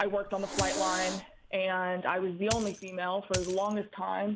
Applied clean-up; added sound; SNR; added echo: none; Hiss + Coin (dropping); 6 dB; none.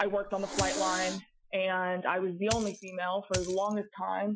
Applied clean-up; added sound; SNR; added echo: classical method Wiener filter.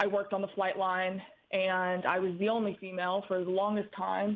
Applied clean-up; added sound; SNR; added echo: none; none; none; none.